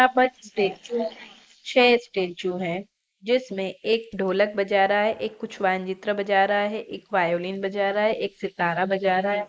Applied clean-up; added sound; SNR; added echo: neural mask model Resemble Enhance denoiser.